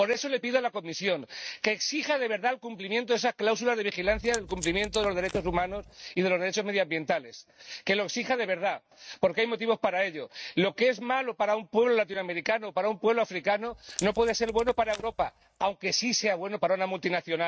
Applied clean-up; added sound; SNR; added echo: neural mask model RNNoise.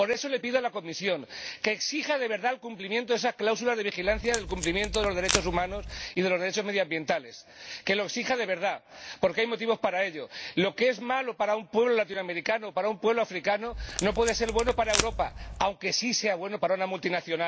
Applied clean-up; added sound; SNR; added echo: none; Packing tape, duct tape; 5 dB; none.